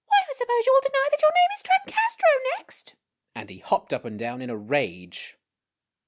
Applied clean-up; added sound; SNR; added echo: none; none; none; none.